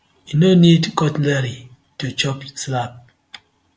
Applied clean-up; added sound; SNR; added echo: none; none; none; none.